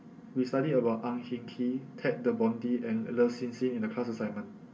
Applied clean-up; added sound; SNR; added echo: none; none; none; reverberation time 0.1 s.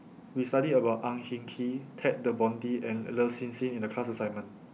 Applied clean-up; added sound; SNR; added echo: none; none; none; none.